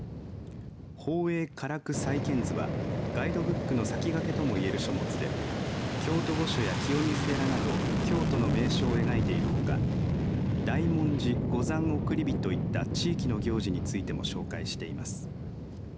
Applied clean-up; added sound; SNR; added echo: none; Fixed-wing aircraft, airplane; -3 dB; none.